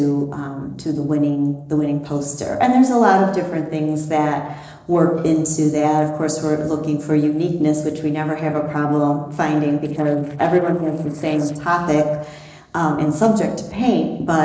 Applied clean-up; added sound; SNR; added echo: neural separator model SepFormer DNS4.